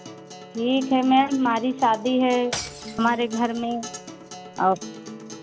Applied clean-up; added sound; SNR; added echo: none; Acoustic guitar + Shatter / Crushing; 14 dB; none.